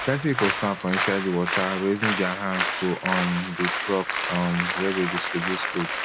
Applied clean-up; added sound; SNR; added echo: none; Applause; 2 dB; none.